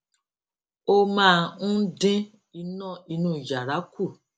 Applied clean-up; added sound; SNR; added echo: none; none; none; none.